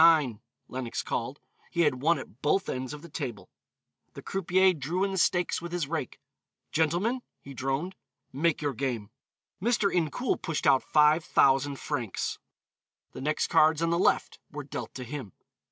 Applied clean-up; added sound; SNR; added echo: none; none; none; none.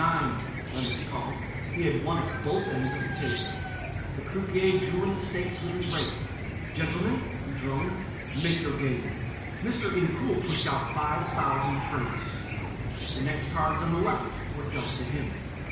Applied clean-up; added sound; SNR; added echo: none; Cricket / Chicken, rooster; 3 dB; reverberation time 1.1 s.